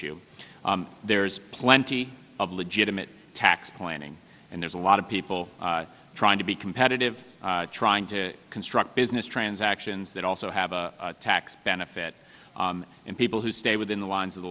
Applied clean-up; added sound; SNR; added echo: none; none; none; none.